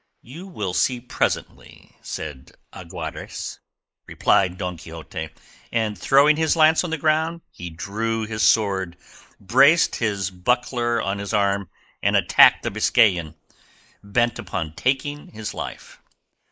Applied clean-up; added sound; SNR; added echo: neural mask model Resemble Enhance denoiser.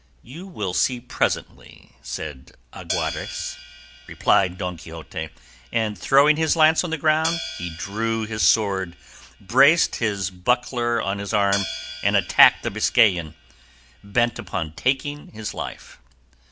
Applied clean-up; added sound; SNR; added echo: none; Hi-hat; 12 dB; none.